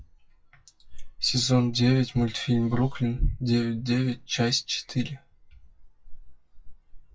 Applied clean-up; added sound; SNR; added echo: classical method WPE with log-MMSE.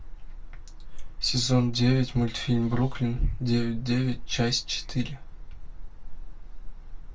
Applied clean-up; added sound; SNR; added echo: none; Gull, seagull / Fowl; 8 dB; reverberation time 0.2 s.